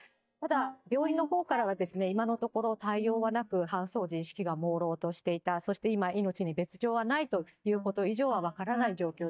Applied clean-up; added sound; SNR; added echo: neural mask model DeepFilterNet 3.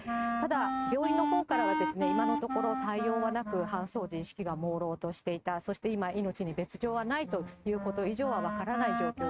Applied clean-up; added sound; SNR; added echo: neural mask model RNNoise.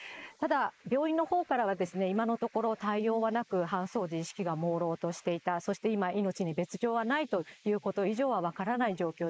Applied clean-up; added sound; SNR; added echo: neural mask model Resemble Enhance denoiser.